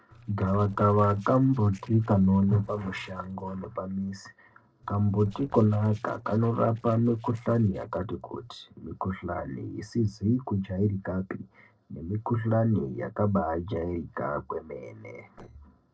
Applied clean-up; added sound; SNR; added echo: neural separator model SepFormer DNS4.